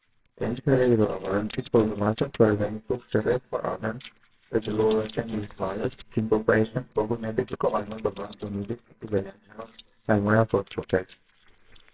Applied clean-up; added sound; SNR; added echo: neural separator model SepFormer WHAMR!.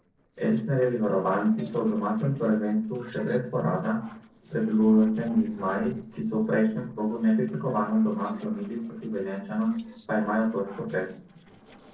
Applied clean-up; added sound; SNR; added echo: neural separator model SepFormer DNS4.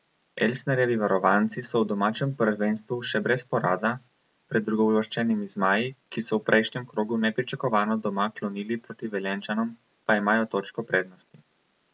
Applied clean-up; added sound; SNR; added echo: none; none; none; none.